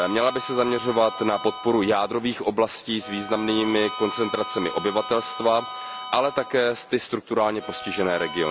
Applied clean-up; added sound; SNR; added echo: none; Harmonica; 11 dB; none.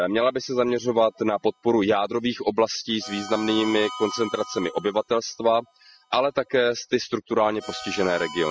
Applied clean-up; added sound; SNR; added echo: classical method spectral subtraction.